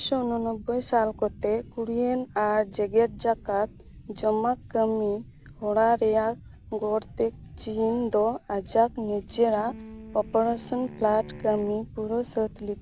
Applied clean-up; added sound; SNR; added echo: none; Wind instrument, woodwind instrument; 18 dB; none.